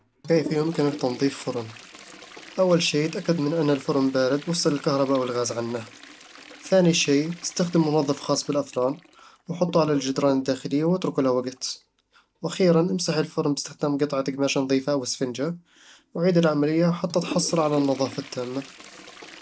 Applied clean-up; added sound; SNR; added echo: none; Toilet flush; 19 dB; none.